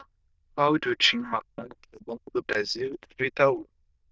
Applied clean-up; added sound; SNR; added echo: neural diffusion model UNIVERSE++.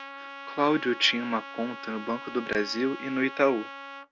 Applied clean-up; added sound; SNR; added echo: none; Trumpet; 12 dB; none.